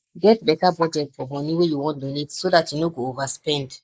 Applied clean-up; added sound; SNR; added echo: neural mask model Resemble Enhance denoiser.